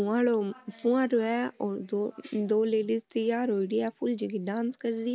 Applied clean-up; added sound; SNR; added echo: none; none; none; none.